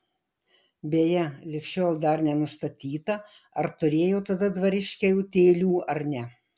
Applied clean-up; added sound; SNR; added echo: none; none; none; none.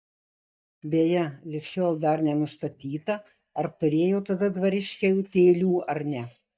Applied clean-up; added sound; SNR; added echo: neural mask model DeepFilterNet 3.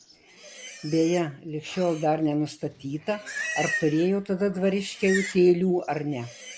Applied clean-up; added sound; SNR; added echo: none; Livestock, farm animals, working animals; 12 dB; none.